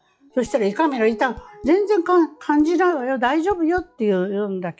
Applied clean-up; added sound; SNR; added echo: classical method log-MMSE.